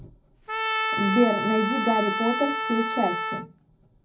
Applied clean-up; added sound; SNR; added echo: none; Trumpet; 2 dB; reverberation time 0.4 s.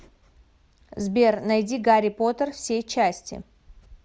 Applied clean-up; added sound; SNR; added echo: none; none; none; none.